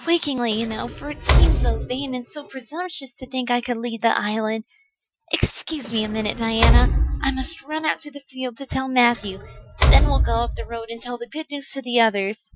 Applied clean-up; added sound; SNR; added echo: classical method Wiener filter.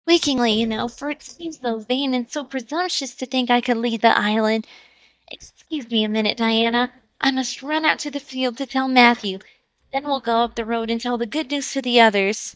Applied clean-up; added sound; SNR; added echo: neural mask model DeepFilterNet 3.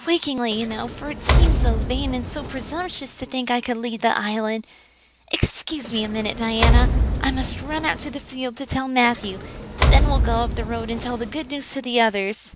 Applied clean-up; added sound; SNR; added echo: none; Door; -3 dB; none.